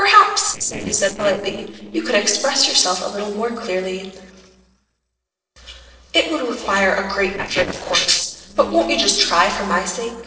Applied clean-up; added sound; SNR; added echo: neural separator model SepFormer DNS4.